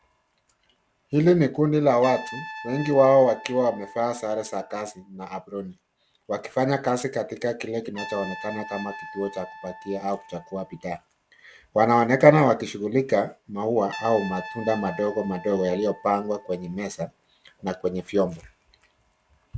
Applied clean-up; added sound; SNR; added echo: none; Trumpet; 18 dB; none.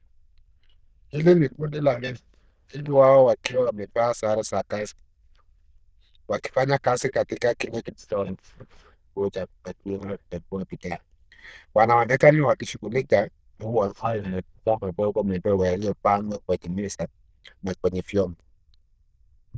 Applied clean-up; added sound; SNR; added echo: neural diffusion model UNIVERSE++.